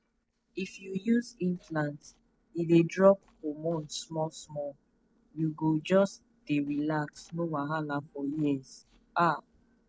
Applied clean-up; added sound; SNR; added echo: neural separator model SepFormer DNS4.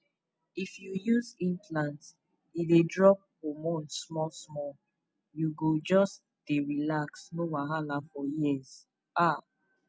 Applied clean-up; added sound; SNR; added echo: none; none; none; none.